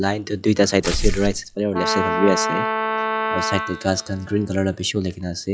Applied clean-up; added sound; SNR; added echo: classical method log-MMSE.